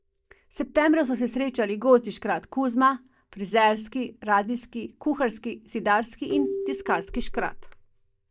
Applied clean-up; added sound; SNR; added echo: neural mask model DeepFilterNet 3.